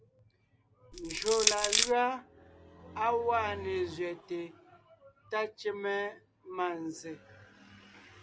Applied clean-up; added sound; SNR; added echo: none; Crushing; -5 dB; none.